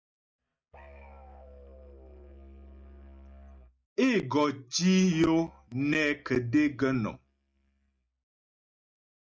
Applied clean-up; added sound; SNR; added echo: neural mask model RNNoise.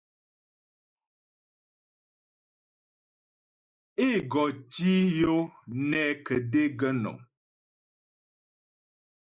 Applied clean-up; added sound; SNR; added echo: neural mask model Resemble Enhance denoiser.